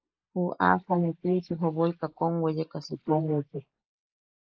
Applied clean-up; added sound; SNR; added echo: neural mask model Resemble Enhance denoiser.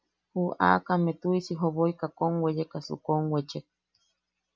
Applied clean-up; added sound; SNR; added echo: none; none; none; none.